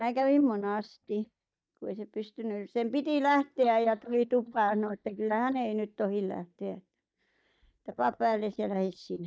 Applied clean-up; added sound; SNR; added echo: neural mask model DeepFilterNet 3.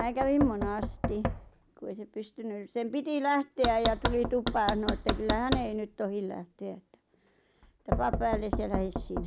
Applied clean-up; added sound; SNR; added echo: none; Knock; 3 dB; none.